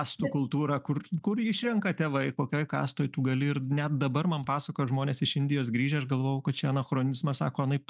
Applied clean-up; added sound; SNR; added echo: none; none; none; none.